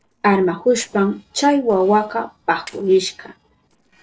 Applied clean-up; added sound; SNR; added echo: neural separator model SepFormer DNS4.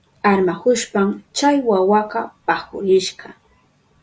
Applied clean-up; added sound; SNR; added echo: none; none; none; none.